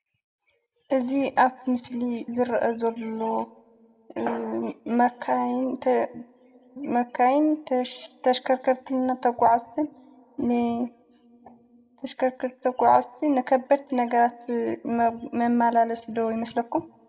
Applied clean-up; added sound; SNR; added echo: none; none; none; reverberation time 0.7 s.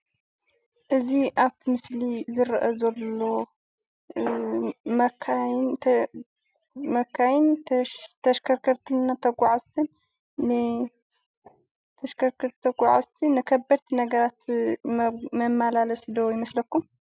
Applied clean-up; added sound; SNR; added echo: none; none; none; none.